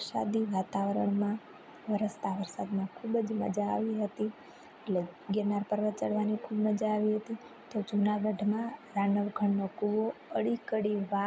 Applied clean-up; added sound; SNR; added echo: none; none; none; none.